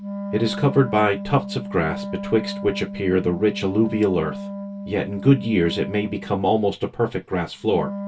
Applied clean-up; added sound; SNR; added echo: none; Wind instrument, woodwind instrument; 10 dB; reverberation time 0.1 s.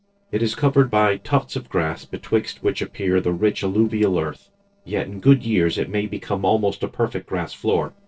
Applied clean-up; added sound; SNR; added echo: neural separator model SepFormer DNS4.